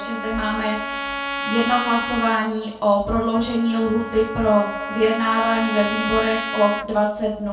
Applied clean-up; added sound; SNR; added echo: none; Trumpet; 7 dB; reverberation time 0.3 s.